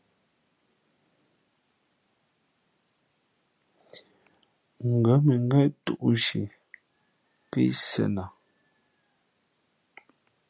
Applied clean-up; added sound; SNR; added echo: none; none; none; none.